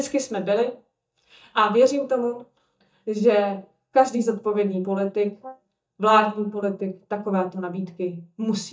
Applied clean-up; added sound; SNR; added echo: neural mask model DeepFilterNet 3.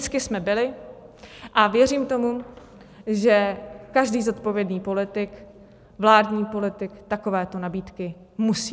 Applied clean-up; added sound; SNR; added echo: none; none; none; none.